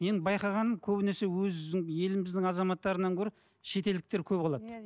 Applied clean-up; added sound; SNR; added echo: none; none; none; none.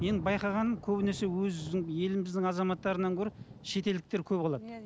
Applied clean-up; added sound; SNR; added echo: none; Thunder / Rain; 16 dB; none.